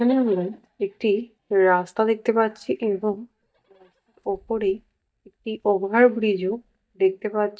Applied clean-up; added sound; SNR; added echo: neural mask model DeepFilterNet 3.